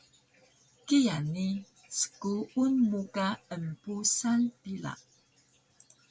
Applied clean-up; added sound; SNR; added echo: none; none; none; none.